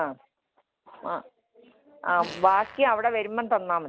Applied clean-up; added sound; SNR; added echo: none; Fart; 16 dB; none.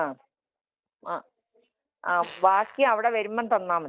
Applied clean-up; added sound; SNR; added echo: neural mask model DeepFilterNet 3.